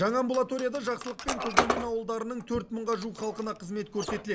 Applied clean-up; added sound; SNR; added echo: none; Squeak; 4 dB; none.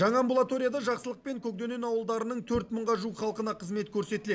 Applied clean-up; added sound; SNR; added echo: none; none; none; none.